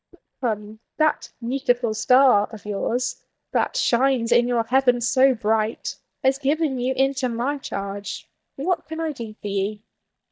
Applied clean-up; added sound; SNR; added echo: neural mask model DeepFilterNet 3.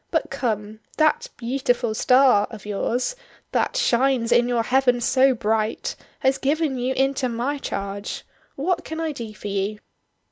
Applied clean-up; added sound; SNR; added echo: none; none; none; none.